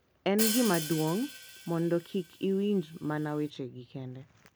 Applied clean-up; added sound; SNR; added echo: none; Hi-hat; 8 dB; none.